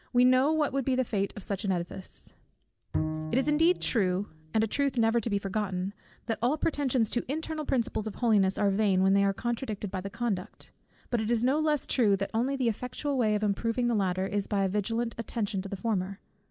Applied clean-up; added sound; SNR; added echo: none; Bowed string instrument; 9 dB; none.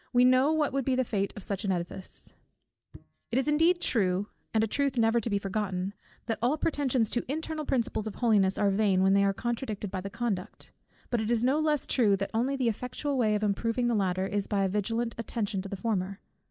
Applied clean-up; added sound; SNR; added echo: neural mask model DeepFilterNet 3.